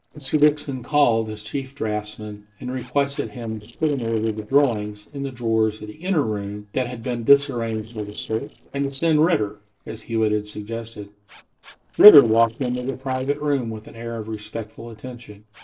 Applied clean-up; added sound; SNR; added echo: neural separator model SepFormer DNS4.